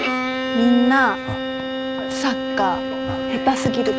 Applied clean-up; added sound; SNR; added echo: none; Bowed string instrument; 3 dB; none.